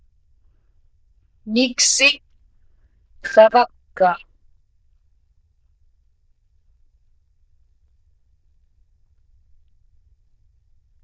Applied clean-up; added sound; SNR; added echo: neural diffusion model UNIVERSE++.